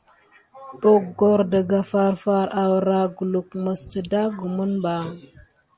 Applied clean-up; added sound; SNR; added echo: none; none; none; none.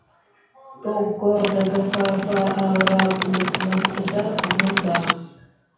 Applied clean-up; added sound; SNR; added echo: none; Typing; 2 dB; reverberation time 0.7 s.